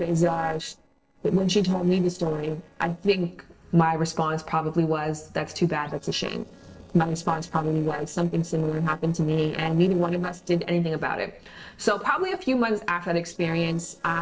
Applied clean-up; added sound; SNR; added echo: neural separator model SepFormer DNS4.